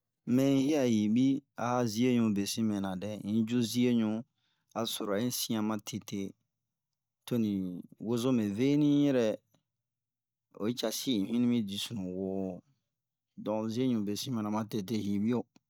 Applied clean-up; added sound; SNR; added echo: none; none; none; none.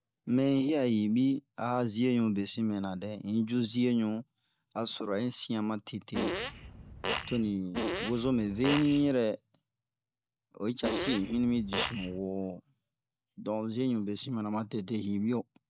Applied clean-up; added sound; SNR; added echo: none; Fart; 5 dB; none.